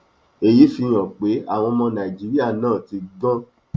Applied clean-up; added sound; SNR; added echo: none; none; none; none.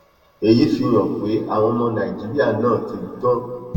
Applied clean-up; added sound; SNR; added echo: none; none; none; reverberation time 1.7 s.